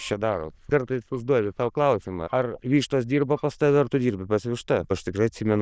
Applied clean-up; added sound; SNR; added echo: neural diffusion model UNIVERSE++.